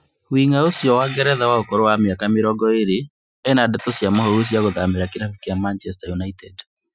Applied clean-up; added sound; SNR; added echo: classical method Wiener filter.